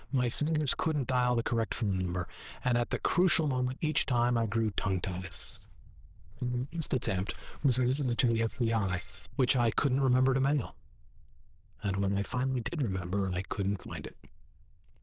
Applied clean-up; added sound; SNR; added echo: neural diffusion model UNIVERSE++.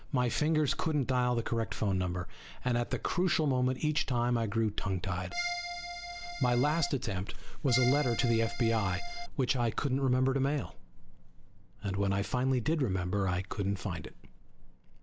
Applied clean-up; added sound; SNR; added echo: none; Accordion; 8 dB; none.